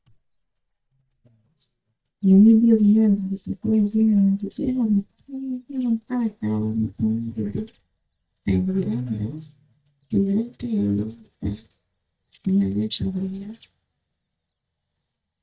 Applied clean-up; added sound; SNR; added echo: neural mask model DeepFilterNet 3.